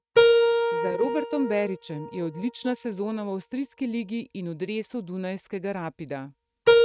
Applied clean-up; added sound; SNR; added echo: neural mask model RNNoise.